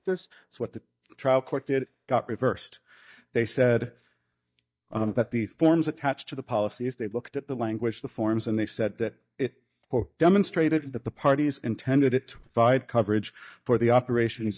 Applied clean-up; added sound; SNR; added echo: neural mask model DeepFilterNet 3.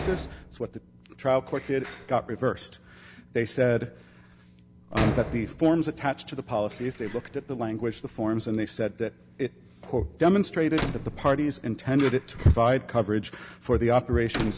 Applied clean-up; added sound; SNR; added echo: none; Door; 12 dB; none.